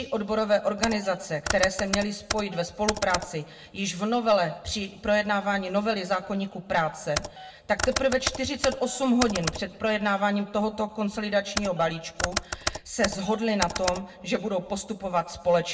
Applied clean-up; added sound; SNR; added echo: none; Computer keyboard; 7 dB; reverberation time 0.5 s.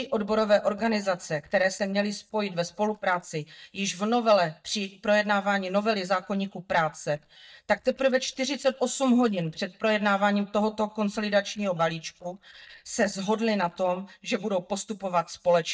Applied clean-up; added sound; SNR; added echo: neural mask model DeepFilterNet 3.